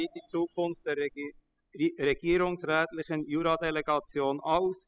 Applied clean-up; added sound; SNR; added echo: classical method spectral subtraction.